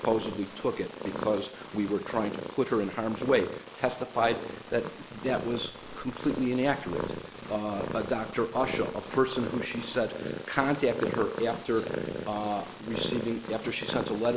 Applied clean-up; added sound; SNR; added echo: neural mask model Resemble Enhance denoiser.